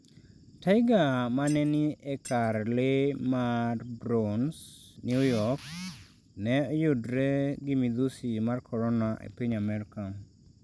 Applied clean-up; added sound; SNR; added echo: none; Shatter; 19 dB; none.